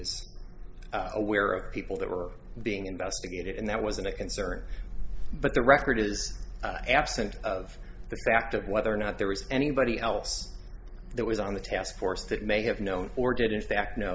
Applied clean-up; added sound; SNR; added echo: none; none; none; none.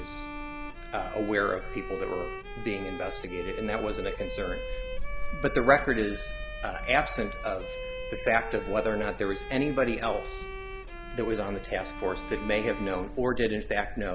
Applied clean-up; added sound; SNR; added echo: none; Bowed string instrument; 11 dB; none.